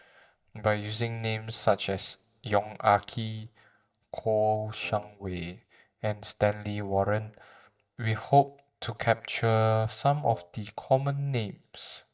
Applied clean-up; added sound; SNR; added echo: neural mask model DeepFilterNet 3.